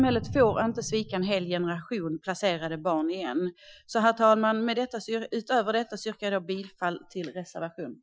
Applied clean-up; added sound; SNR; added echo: classical method Wiener filter.